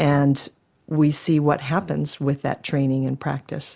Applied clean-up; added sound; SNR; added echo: none; none; none; none.